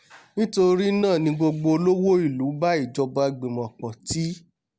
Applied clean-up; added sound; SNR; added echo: none; none; none; none.